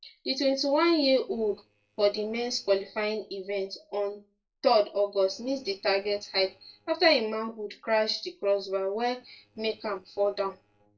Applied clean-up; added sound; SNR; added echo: neural separator model SepFormer DNS4.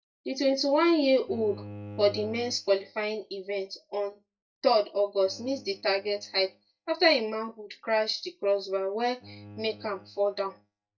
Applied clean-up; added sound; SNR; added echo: neural mask model DeepFilterNet 3.